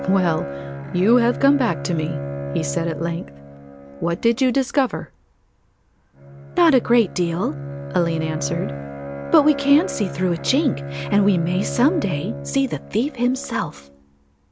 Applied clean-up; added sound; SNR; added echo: none; Bowed string instrument; 9 dB; none.